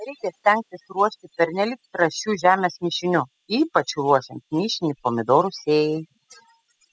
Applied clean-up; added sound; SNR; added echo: classical method spectral subtraction.